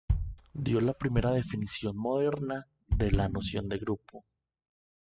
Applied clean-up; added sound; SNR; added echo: classical method spectral subtraction.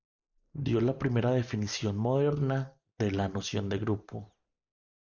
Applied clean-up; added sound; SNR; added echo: neural mask model Resemble Enhance denoiser.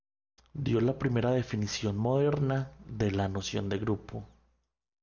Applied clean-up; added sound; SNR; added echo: none; none; none; none.